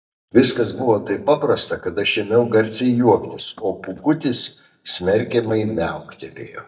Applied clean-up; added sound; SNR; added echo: neural mask model DeepFilterNet 3.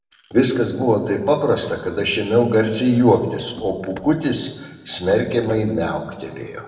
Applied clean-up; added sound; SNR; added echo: neural separator model SepFormer DNS4.